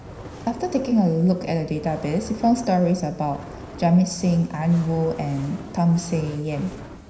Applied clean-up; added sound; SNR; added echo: none; Fire; 16 dB; reverberation time 0.9 s.